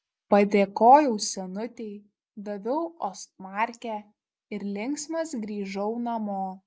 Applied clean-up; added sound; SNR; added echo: none; none; none; none.